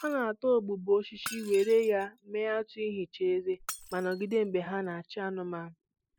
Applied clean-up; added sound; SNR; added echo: none; Shatter; 19 dB; none.